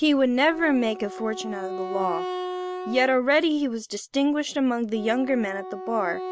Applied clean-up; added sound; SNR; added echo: none; Wind instrument, woodwind instrument; 11 dB; none.